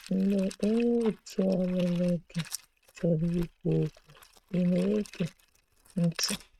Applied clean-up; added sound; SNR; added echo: neural mask model RNNoise.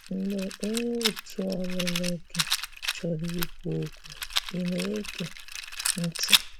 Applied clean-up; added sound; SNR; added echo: none; Rattle; -1 dB; none.